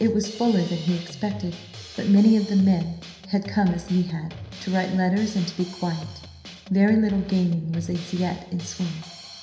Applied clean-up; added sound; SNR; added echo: none; Drum kit; 17 dB; reverberation time 0.9 s.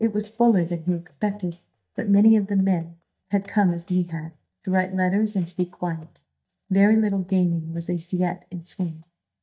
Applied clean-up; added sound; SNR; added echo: neural mask model DeepFilterNet 3.